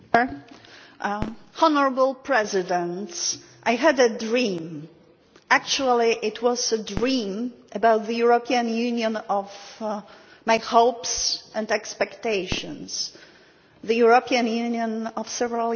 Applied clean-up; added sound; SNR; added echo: none; Fireworks; 18 dB; none.